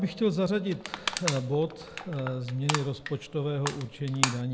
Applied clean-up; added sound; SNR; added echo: none; Crushing; 5 dB; none.